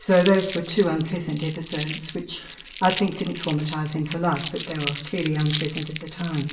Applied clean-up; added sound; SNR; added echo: none; Crumpling, crinkling; 11 dB; reverberation time 0.8 s.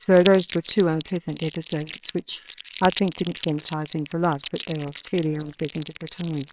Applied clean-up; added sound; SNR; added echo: neural separator model SepFormer WHAMR!.